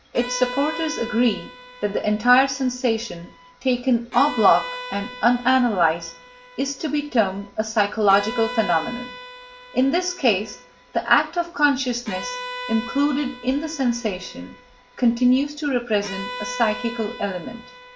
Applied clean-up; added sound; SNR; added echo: none; Bowed string instrument; 14 dB; reverberation time 0.4 s.